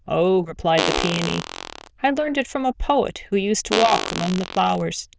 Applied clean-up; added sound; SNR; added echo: neural diffusion model UNIVERSE++.